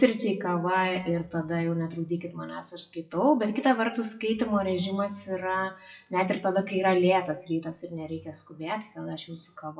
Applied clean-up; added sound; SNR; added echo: classical method WPE with log-MMSE.